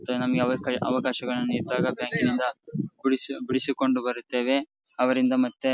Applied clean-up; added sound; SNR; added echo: none; none; none; none.